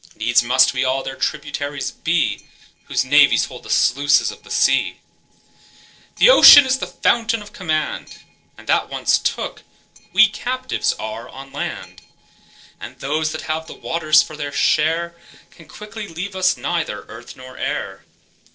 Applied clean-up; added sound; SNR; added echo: neural separator model SepFormer DNS4.